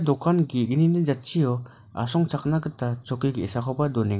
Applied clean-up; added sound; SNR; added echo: neural mask model Resemble Enhance denoiser.